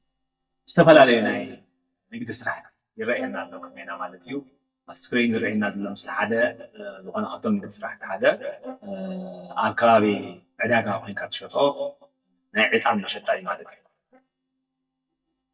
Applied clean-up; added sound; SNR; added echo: neural mask model DeepFilterNet 3.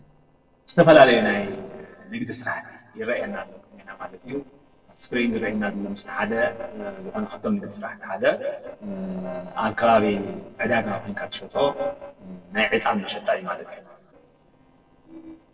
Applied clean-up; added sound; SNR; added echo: neural separator model SepFormer DNS4.